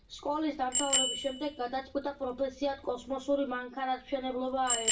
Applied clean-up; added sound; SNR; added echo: none; Bicycle bell; 2 dB; reverberation time 0.3 s.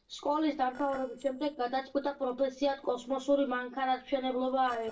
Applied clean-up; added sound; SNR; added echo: neural separator model SepFormer DNS4.